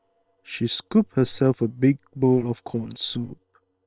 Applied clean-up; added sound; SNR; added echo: neural separator model SepFormer WHAM!.